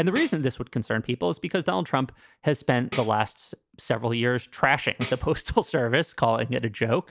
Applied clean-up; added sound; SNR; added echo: none; Tambourine; 3 dB; none.